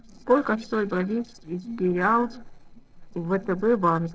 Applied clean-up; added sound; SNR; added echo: neural separator model SepFormer DNS4.